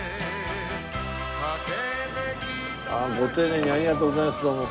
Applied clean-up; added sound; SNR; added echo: none; none; none; none.